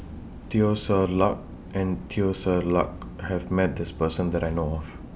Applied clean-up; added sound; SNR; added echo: none; none; none; none.